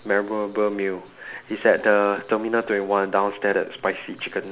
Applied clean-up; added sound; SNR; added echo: none; none; none; none.